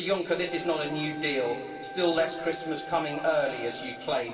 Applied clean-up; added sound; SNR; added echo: none; Wind instrument, woodwind instrument; 13 dB; reverberation time 2.7 s.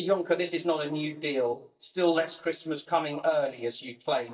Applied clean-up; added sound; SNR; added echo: neural mask model DeepFilterNet 3.